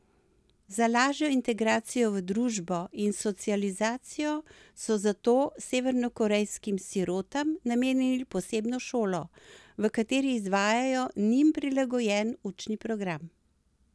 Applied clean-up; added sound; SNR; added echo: none; none; none; none.